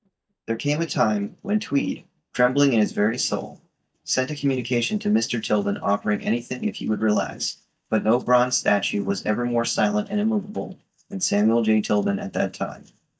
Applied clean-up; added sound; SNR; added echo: neural mask model DeepFilterNet 3.